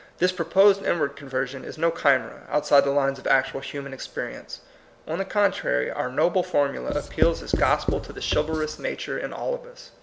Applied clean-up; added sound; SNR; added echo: none; Writing; 4 dB; none.